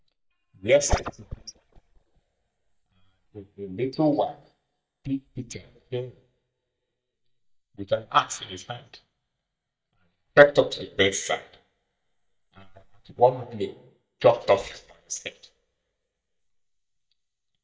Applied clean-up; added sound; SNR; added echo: neural mask model DeepFilterNet 3.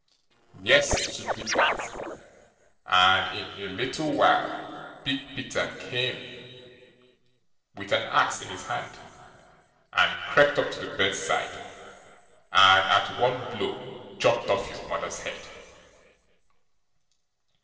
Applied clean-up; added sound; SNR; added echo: neural separator model SepFormer DNS4.